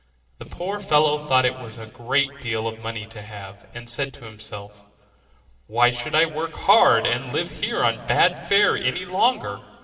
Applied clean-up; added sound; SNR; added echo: neural separator model SepFormer DNS4.